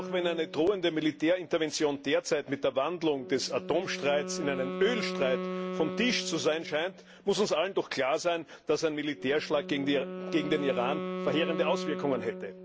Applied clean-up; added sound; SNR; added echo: none; Wind instrument, woodwind instrument; 9 dB; none.